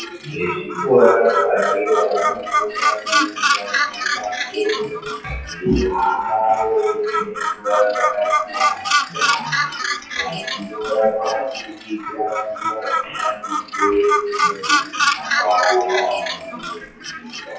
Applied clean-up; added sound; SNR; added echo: classical method WPE with log-MMSE.